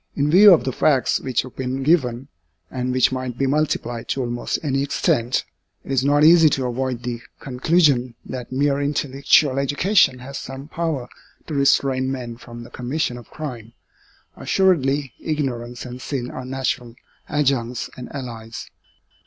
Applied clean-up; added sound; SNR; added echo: none; none; none; none.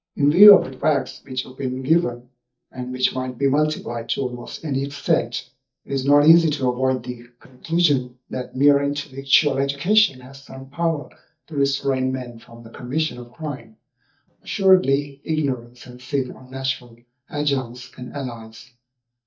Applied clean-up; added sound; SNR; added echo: neural mask model DeepFilterNet 3.